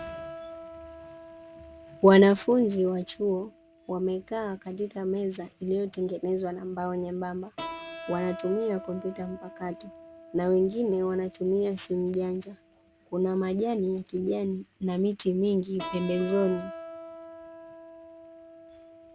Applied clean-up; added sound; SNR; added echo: none; Keyboard (musical); 16 dB; none.